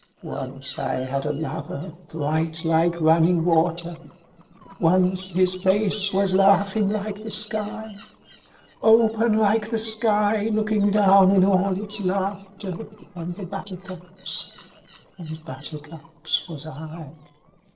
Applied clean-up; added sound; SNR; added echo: neural separator model SepFormer DNS4.